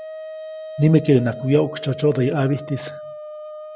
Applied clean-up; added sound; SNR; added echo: none; Wind instrument, woodwind instrument; 13 dB; none.